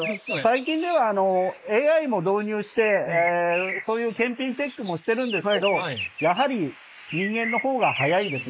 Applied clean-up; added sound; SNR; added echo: neural mask model Resemble Enhance denoiser.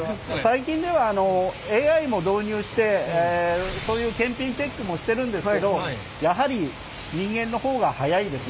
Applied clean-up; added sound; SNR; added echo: none; none; none; none.